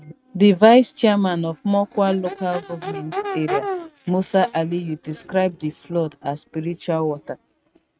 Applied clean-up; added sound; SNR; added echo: neural mask model RNNoise.